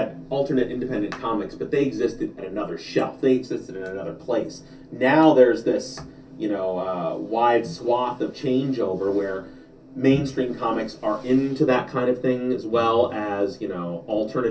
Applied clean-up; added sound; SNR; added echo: none; none; none; reverberation time 0.3 s.